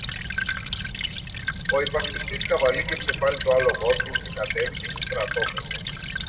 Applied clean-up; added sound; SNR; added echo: none; Stream / Trickle, dribble; 0 dB; reverberation time 2.1 s.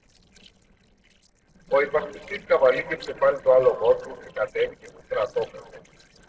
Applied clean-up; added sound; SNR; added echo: neural separator model SepFormer DNS4.